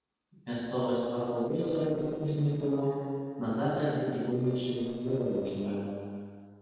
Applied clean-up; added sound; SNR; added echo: neural separator model SepFormer DNS4.